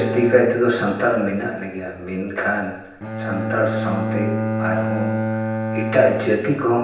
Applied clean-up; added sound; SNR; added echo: none; Bowed string instrument; 4 dB; reverberation time 0.9 s.